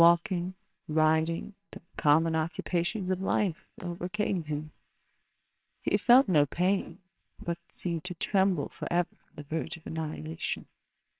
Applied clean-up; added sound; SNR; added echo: neural separator model SepFormer WHAMR!.